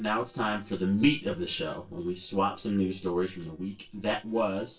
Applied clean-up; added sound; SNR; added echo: neural separator model SepFormer DNS4.